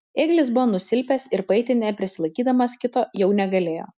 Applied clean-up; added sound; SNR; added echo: none; none; none; none.